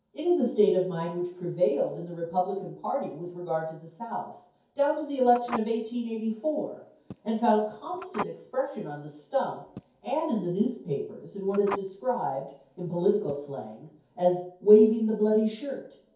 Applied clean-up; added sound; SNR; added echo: none; Telephone; 15 dB; reverberation time 0.6 s.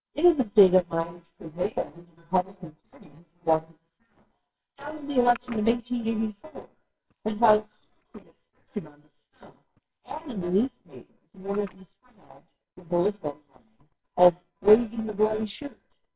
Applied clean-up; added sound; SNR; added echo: neural separator model SepFormer WHAMR!.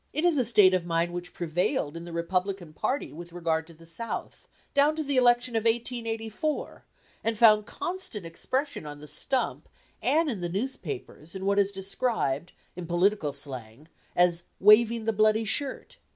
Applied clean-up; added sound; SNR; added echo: none; none; none; none.